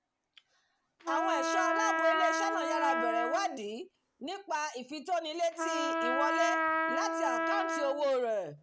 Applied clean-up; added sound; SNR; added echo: none; Trumpet; -1 dB; none.